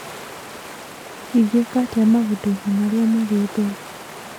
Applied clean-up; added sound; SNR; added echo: none; Water; 15 dB; none.